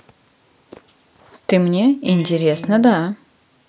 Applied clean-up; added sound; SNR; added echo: none; Electric guitar; 13 dB; none.